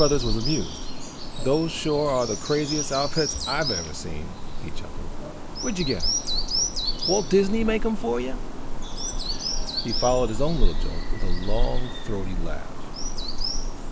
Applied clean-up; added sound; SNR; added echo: none; Bird vocalization, bird call, bird song; -3 dB; none.